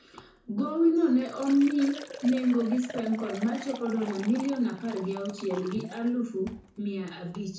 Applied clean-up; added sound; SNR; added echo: none; Liquid; 16 dB; reverberation time 0.6 s.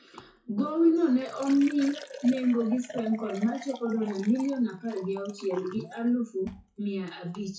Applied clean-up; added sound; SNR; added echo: classical method WPE with log-MMSE.